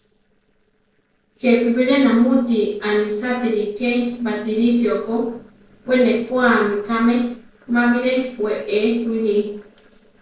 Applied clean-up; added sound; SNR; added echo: neural separator model SepFormer DNS4.